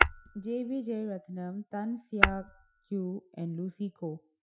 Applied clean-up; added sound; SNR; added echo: classical method Wiener filter.